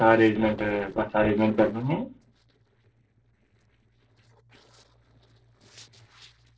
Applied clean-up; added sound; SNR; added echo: neural separator model SepFormer DNS4.